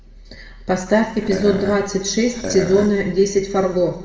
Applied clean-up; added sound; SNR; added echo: none; Burping, eructation; 9 dB; reverberation time 1.8 s.